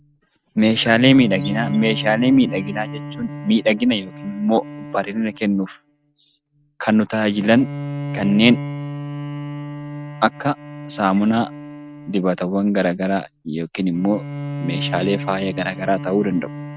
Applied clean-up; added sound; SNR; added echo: neural mask model RNNoise.